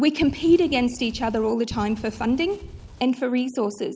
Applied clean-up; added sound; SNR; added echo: none; Wind; 16 dB; none.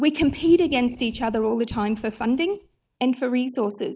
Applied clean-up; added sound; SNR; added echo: neural mask model DeepFilterNet 3.